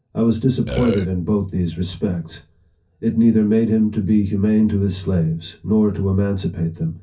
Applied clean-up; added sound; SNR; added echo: none; Burping, eructation; 6 dB; reverberation time 0.3 s.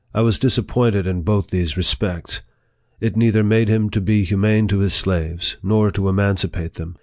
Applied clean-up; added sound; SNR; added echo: none; none; none; none.